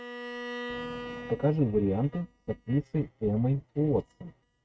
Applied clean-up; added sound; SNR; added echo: neural mask model RNNoise.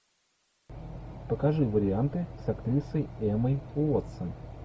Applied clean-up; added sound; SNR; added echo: none; none; none; none.